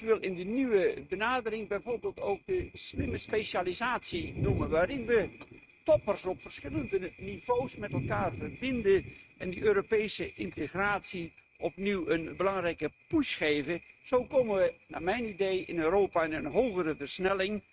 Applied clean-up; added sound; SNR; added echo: neural mask model RNNoise.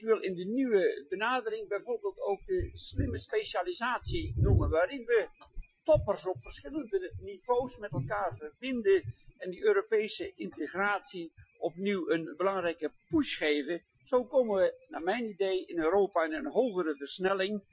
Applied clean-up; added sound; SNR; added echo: classical method Wiener filter.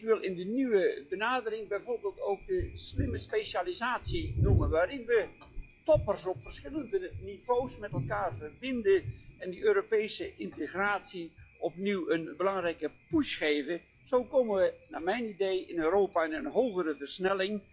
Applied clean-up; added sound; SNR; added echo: classical method log-MMSE.